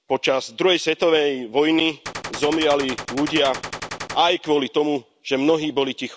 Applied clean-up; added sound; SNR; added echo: none; Gunshot, gunfire; 11 dB; none.